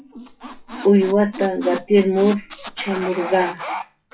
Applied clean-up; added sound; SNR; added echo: classical method WPE with log-MMSE.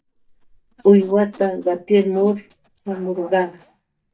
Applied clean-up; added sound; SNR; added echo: neural mask model DeepFilterNet 3.